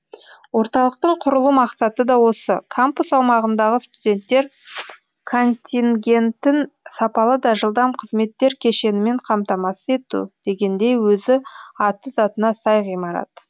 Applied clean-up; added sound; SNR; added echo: none; none; none; none.